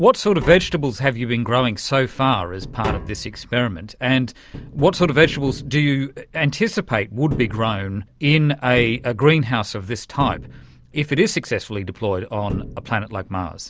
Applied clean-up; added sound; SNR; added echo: none; Tap; 15 dB; none.